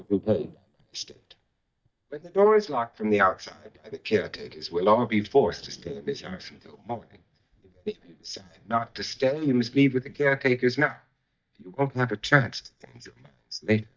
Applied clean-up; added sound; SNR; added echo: neural mask model DeepFilterNet 3.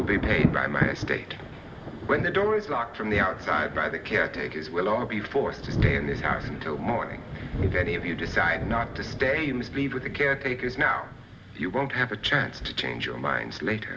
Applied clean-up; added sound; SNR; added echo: none; Thunder; 5 dB; reverberation time 0.3 s.